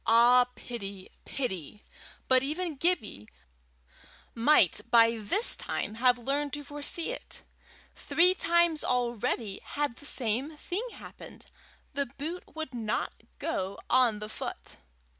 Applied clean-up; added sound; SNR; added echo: none; none; none; none.